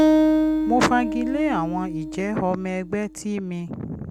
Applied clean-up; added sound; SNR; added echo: none; Acoustic guitar; -2 dB; none.